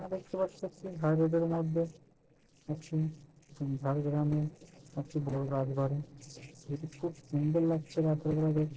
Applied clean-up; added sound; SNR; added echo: neural separator model SepFormer DNS4.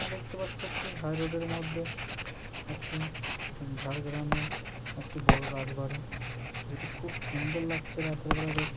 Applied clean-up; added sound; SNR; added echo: none; Writing; -3 dB; none.